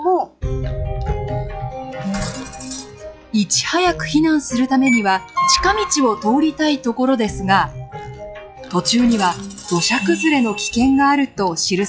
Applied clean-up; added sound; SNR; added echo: classical method log-MMSE.